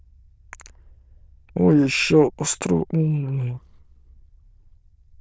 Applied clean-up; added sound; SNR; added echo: neural diffusion model UNIVERSE++.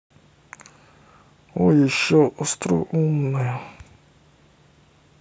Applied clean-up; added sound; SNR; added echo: none; none; none; none.